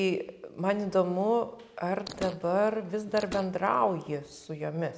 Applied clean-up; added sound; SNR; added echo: none; Fart; 15 dB; none.